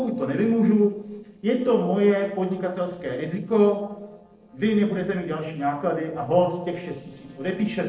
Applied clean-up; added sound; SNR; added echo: neural separator model SepFormer DNS4.